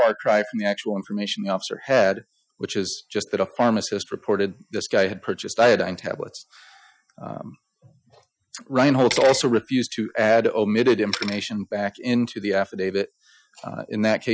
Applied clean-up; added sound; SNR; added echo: classical method Wiener filter.